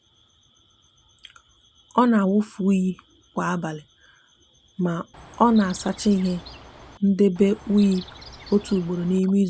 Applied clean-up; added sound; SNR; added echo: none; Chirp, tweet; 19 dB; none.